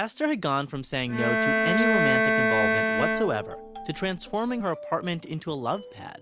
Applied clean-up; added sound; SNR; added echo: none; Bowed string instrument; -4 dB; none.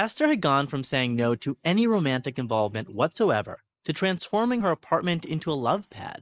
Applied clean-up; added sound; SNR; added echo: neural mask model Resemble Enhance denoiser.